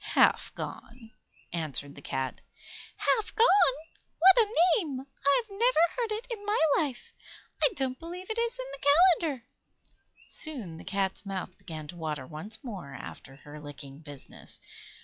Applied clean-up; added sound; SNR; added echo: classical method log-MMSE.